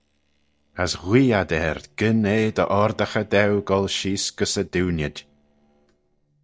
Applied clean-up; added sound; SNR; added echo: neural separator model SepFormer DNS4.